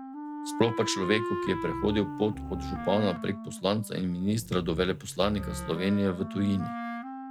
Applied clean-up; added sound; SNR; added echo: none; Growling + Wind instrument, woodwind instrument; 7 dB; none.